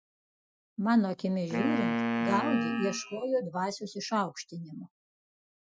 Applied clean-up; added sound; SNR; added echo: classical method Wiener filter.